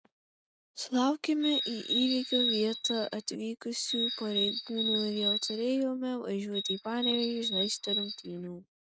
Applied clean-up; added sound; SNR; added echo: neural mask model RNNoise.